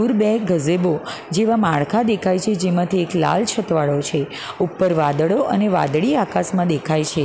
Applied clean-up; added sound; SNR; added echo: none; none; none; none.